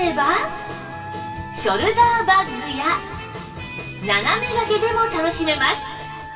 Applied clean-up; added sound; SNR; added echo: none; Wind instrument, woodwind instrument; 14 dB; reverberation time 2.3 s.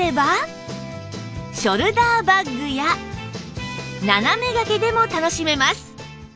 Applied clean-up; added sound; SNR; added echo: none; none; none; none.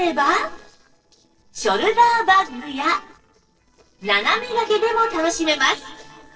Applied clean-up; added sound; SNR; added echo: neural separator model SepFormer DNS4.